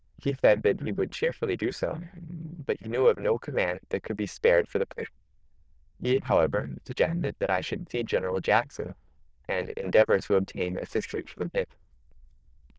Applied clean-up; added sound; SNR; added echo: neural diffusion model UNIVERSE++.